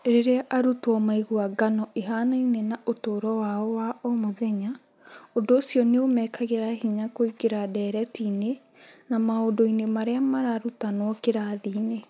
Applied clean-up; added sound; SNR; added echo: none; none; none; none.